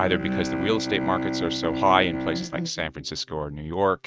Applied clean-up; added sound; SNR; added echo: neural mask model RNNoise.